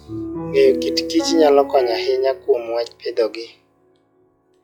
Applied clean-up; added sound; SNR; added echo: classical method log-MMSE.